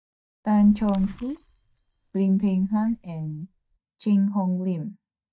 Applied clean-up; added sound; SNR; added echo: neural mask model DeepFilterNet 3.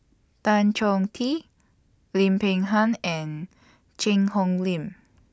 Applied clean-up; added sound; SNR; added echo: none; none; none; none.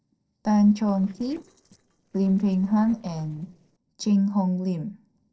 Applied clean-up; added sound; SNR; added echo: neural separator model SepFormer DNS4.